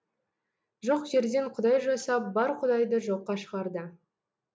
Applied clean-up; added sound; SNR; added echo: none; none; none; none.